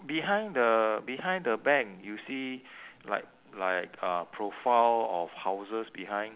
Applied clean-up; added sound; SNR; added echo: none; none; none; none.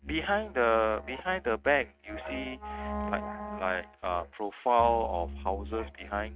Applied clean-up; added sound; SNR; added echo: neural mask model RNNoise.